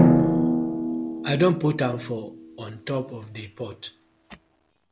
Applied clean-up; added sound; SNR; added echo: none; Drum; -3 dB; none.